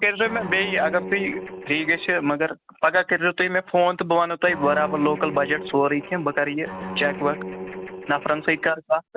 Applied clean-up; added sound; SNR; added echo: none; Guitar; 11 dB; none.